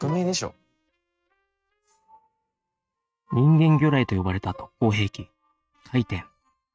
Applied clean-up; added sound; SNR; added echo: neural mask model RNNoise.